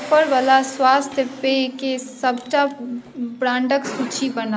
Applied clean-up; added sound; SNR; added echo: none; Engine; 19 dB; none.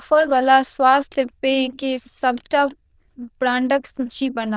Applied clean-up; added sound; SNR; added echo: neural diffusion model UNIVERSE++.